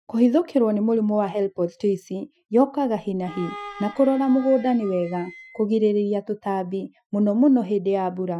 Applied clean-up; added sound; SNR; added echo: classical method Wiener filter.